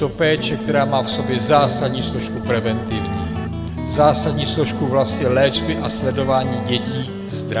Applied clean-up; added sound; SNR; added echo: none; Organ + Guitar; 4 dB; none.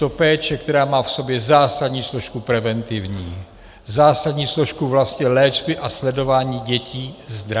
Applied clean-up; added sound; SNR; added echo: none; none; none; none.